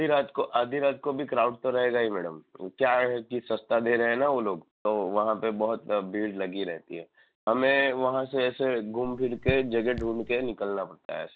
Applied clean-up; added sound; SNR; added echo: none; Raindrop / Drip; 10 dB; none.